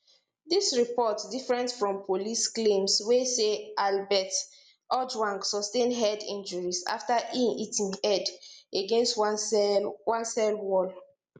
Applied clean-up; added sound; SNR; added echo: none; none; none; none.